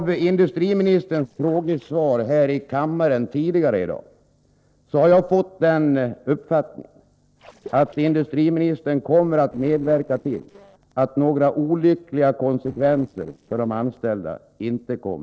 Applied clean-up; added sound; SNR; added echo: neural separator model SepFormer DNS4.